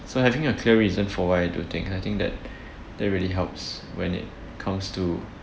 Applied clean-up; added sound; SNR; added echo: none; none; none; none.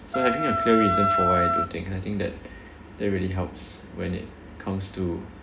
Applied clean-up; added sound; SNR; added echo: none; Wind instrument, woodwind instrument; -3 dB; reverberation time 0.3 s.